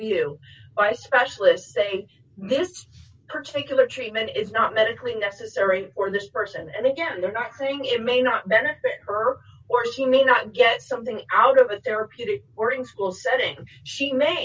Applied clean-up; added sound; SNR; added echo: none; none; none; none.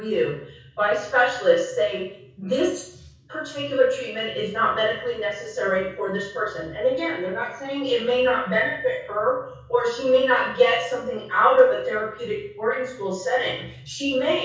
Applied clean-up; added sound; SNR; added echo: none; none; none; reverberation time 0.6 s.